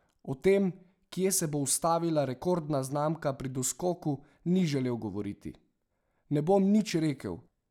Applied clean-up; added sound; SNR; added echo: none; none; none; none.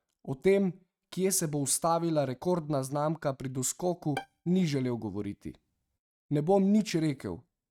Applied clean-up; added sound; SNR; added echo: neural mask model RNNoise.